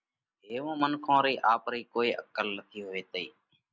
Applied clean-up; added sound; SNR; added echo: none; none; none; none.